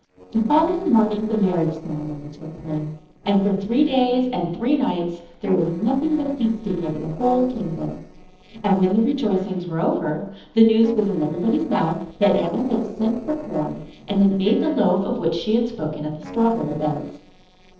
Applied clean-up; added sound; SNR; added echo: neural separator model SepFormer DNS4.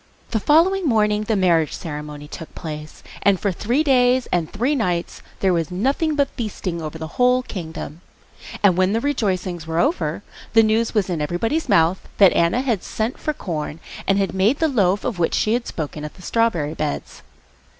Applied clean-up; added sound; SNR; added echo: none; none; none; none.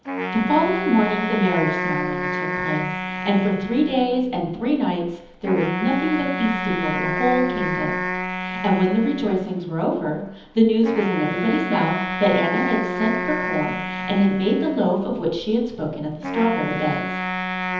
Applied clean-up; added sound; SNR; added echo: none; Wind instrument, woodwind instrument; 5 dB; reverberation time 1.3 s.